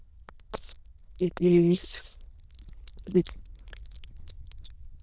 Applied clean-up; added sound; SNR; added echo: neural diffusion model UNIVERSE++.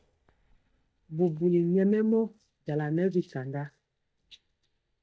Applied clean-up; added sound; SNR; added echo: neural mask model DeepFilterNet 3.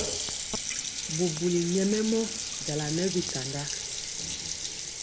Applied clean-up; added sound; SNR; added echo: none; Water tap, faucet; 2 dB; none.